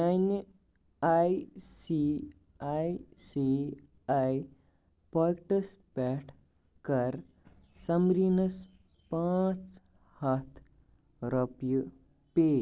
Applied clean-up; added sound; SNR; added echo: none; none; none; none.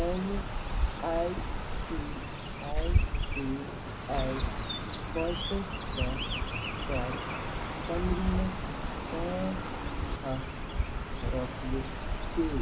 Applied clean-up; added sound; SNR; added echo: none; Chirp, tweet; -4 dB; reverberation time 0.2 s.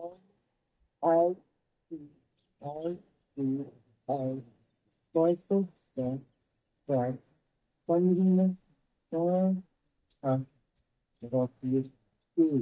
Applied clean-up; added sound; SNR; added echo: neural mask model DeepFilterNet 3.